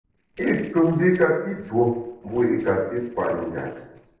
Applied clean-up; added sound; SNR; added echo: neural separator model SepFormer DNS4.